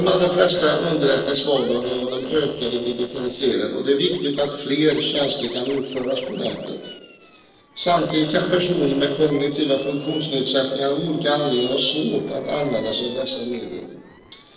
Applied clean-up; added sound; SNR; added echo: neural separator model SepFormer DNS4.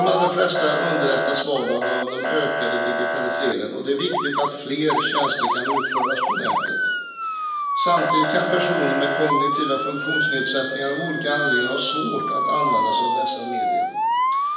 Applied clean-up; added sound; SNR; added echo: none; Motor vehicle (road) / Siren; -1 dB; reverberation time 1.0 s.